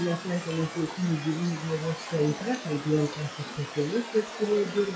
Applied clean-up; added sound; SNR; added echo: classical method log-MMSE.